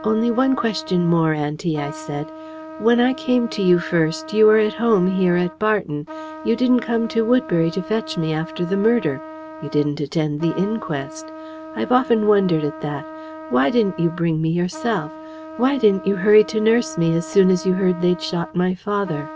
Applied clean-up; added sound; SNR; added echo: none; Trumpet; 15 dB; none.